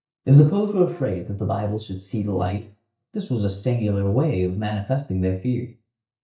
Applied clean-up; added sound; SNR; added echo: neural mask model DeepFilterNet 3.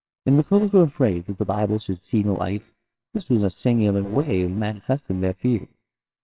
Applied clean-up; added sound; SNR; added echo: neural separator model SepFormer WHAMR!.